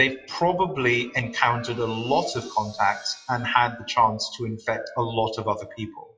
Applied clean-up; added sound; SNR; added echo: classical method WPE with log-MMSE.